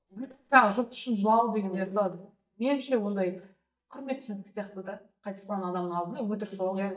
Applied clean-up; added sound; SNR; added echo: neural mask model DeepFilterNet 3.